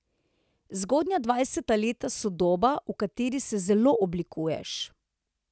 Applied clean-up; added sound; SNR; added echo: none; none; none; none.